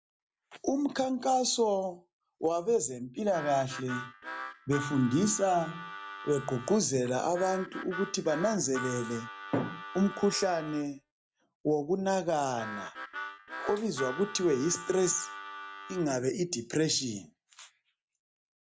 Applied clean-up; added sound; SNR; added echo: none; Harmonica; 11 dB; none.